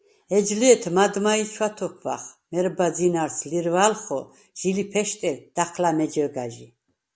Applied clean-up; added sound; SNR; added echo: none; none; none; none.